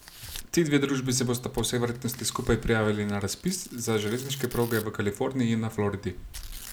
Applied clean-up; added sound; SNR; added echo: none; Tearing; 19 dB; none.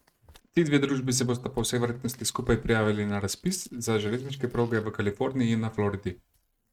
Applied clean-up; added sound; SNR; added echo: neural mask model RNNoise.